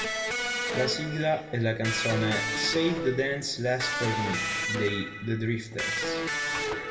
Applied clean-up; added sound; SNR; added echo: none; Electric guitar; 1 dB; reverberation time 1.2 s.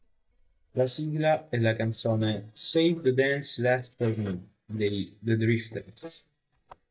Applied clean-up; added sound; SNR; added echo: neural mask model DeepFilterNet 3.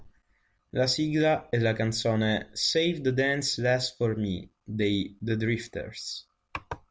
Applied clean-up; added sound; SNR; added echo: none; none; none; none.